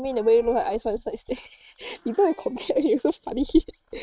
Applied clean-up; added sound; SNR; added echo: neural mask model RNNoise.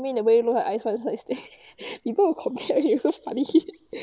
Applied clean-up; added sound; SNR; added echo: none; none; none; none.